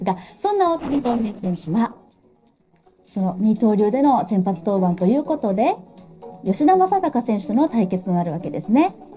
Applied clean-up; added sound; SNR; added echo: neural separator model SepFormer DNS4.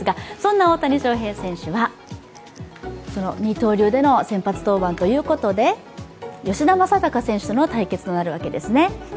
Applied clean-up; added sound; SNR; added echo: none; none; none; none.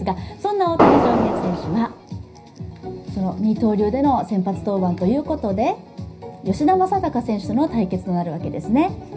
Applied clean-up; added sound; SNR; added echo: none; Fireworks; -3 dB; reverberation time 0.4 s.